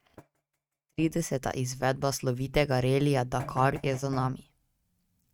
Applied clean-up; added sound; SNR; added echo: neural mask model RNNoise.